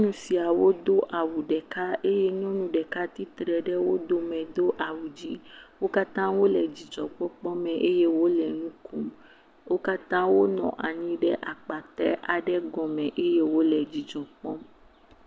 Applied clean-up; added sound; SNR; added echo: none; none; none; none.